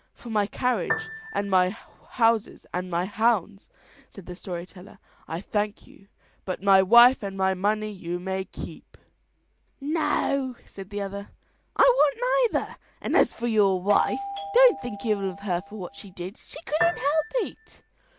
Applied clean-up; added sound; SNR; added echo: none; Piano + Doorbell; 9 dB; none.